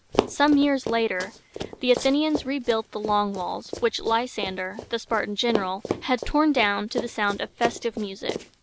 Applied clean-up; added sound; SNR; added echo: none; Run; 9 dB; none.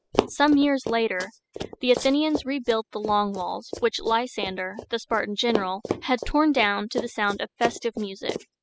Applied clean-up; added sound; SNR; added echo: classical method spectral subtraction.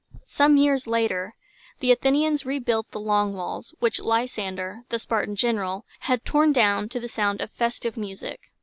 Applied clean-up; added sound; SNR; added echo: none; none; none; none.